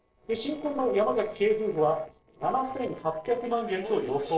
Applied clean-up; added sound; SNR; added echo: neural separator model SepFormer DNS4.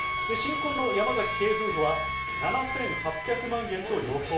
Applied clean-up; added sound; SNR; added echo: none; Wind instrument, woodwind instrument; 3 dB; reverberation time 0.4 s.